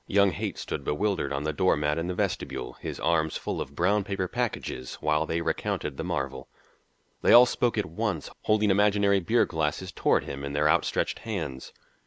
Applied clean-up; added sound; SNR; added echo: none; none; none; none.